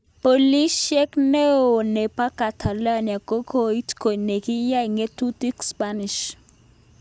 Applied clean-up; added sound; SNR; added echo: none; none; none; none.